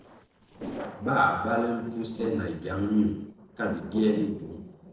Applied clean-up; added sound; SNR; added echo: neural separator model SepFormer DNS4.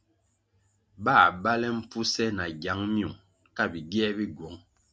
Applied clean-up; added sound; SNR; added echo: none; none; none; none.